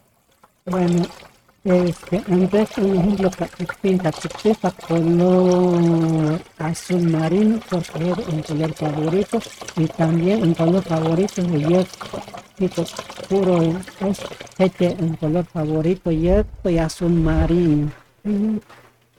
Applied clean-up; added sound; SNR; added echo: neural mask model RNNoise.